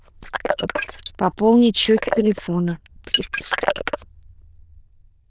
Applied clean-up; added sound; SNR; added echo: neural diffusion model UNIVERSE++.